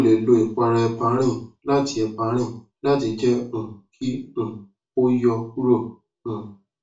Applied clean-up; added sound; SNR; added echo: none; none; none; reverberation time 0.3 s.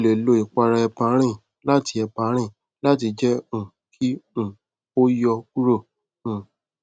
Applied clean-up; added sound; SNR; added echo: none; none; none; none.